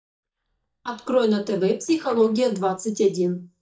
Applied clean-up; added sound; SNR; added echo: neural mask model DeepFilterNet 3.